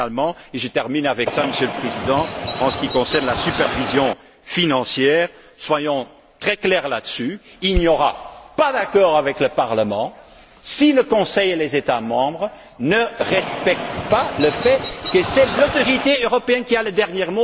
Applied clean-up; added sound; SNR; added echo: none; Bird; 6 dB; none.